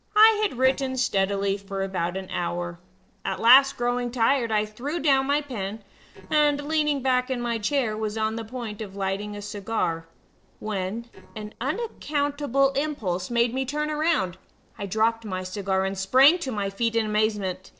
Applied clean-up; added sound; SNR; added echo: neural separator model SepFormer DNS4.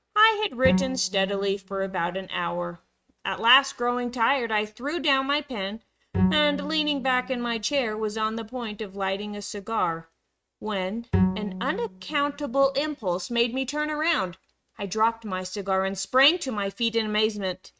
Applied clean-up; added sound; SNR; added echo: neural mask model RNNoise.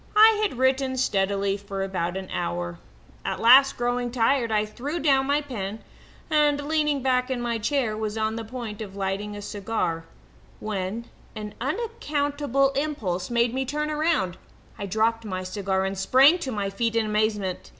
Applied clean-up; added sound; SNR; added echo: none; none; none; none.